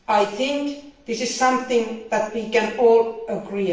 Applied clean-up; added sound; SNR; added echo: none; none; none; reverberation time 0.6 s.